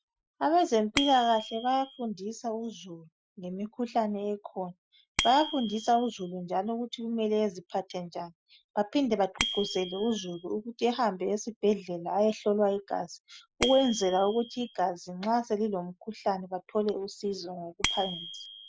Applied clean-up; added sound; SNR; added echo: classical method Wiener filter.